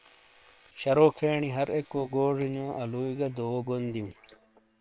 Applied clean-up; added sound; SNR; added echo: neural separator model SepFormer WHAM!.